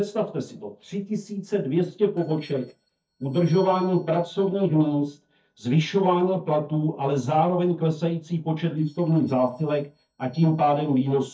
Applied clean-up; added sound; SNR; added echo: neural mask model DeepFilterNet 3.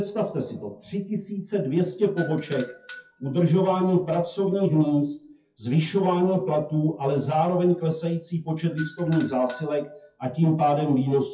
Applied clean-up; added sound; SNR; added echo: classical method WPE with log-MMSE.